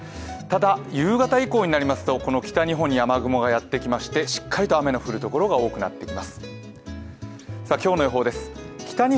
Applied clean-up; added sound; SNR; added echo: none; none; none; none.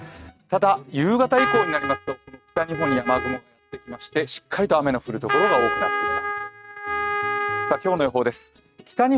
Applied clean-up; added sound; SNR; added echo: neural mask model RNNoise.